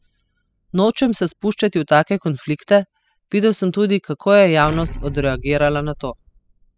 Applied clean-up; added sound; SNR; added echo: classical method spectral subtraction.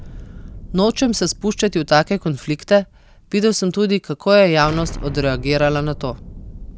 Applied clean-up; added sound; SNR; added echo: none; Explosion; 15 dB; none.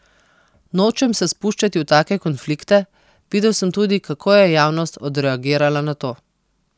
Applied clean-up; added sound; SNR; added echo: none; none; none; none.